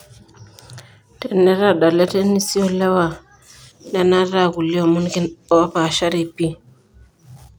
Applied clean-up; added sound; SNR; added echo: none; none; none; none.